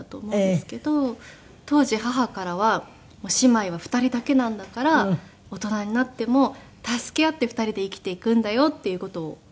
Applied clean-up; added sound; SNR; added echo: none; none; none; none.